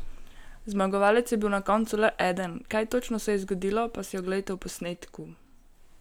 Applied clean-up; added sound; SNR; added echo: none; none; none; none.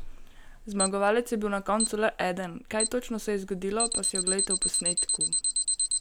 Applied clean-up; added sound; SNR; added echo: none; Alarm; 1 dB; none.